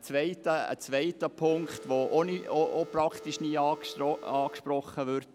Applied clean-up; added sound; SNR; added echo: none; Telephone; 15 dB; none.